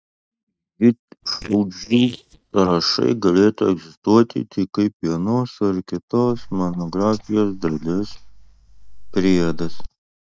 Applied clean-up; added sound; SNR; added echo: neural mask model DeepFilterNet 3.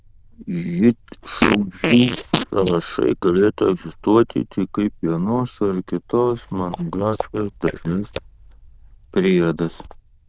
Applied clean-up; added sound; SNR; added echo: neural diffusion model UNIVERSE++.